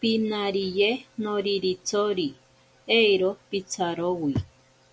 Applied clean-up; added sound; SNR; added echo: none; none; none; none.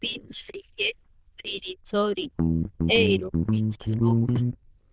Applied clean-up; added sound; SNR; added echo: neural diffusion model UNIVERSE++.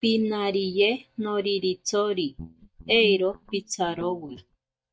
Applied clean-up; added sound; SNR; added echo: neural mask model DeepFilterNet 3.